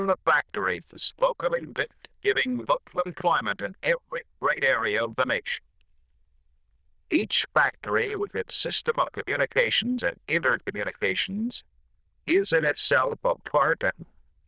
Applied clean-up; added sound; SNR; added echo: neural diffusion model UNIVERSE++.